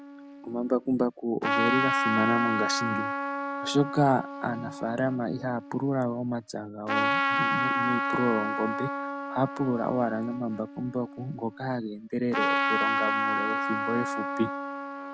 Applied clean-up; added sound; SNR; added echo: none; Trumpet; 1 dB; none.